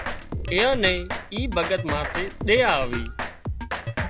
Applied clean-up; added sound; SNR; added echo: none; Drum kit; 4 dB; none.